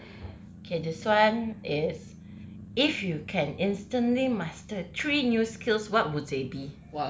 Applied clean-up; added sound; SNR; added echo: none; Growling; 17 dB; none.